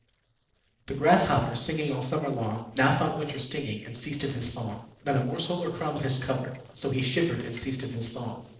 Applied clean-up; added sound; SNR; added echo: neural separator model SepFormer DNS4.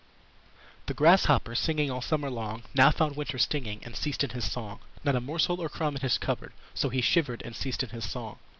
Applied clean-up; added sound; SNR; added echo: none; none; none; none.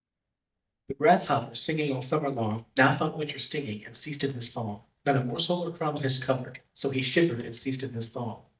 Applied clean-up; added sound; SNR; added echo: neural mask model DeepFilterNet 3.